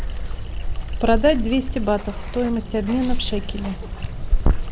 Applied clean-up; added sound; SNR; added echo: none; Water; -1 dB; none.